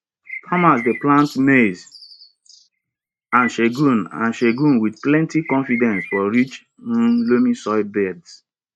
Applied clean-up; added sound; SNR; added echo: neural mask model RNNoise.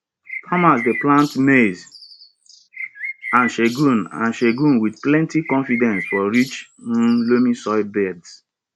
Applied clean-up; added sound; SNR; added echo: none; Bird; 14 dB; none.